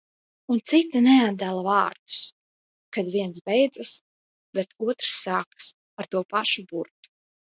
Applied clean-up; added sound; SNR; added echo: none; none; none; none.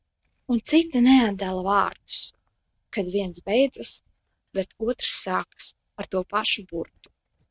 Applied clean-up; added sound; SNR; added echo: neural mask model RNNoise.